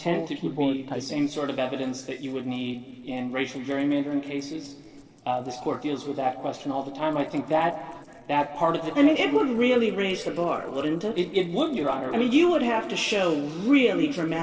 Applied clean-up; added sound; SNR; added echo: neural separator model SepFormer DNS4.